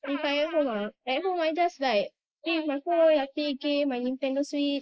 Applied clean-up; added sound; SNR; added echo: neural mask model Resemble Enhance denoiser.